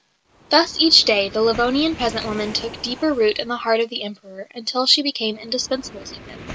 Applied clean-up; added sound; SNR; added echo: none; Waves, surf; 17 dB; none.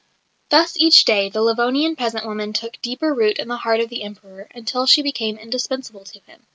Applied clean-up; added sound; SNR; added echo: none; none; none; none.